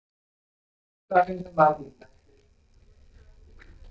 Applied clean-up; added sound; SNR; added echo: neural mask model DeepFilterNet 3.